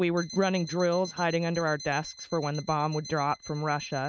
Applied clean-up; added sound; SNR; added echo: neural mask model RNNoise.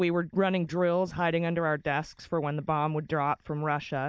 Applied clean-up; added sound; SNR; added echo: neural mask model Resemble Enhance denoiser.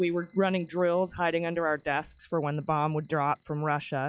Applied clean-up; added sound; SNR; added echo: classical method log-MMSE.